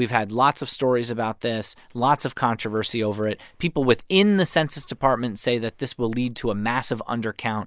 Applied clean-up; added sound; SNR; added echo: none; none; none; none.